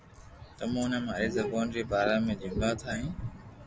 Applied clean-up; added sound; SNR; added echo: none; none; none; none.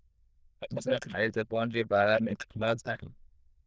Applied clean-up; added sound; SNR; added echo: neural diffusion model UNIVERSE++.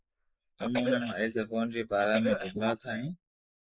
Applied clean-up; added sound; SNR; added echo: neural mask model Resemble Enhance denoiser.